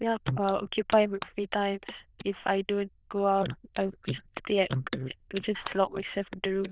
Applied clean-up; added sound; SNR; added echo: neural diffusion model UNIVERSE++.